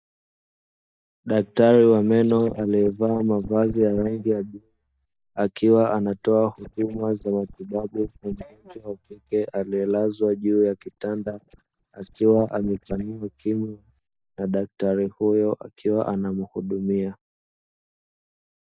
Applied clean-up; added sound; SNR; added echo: neural mask model DeepFilterNet 3.